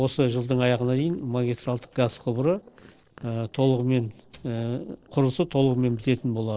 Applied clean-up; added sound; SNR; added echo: neural separator model SepFormer DNS4.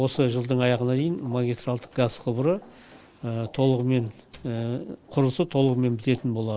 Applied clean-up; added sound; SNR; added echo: none; none; none; none.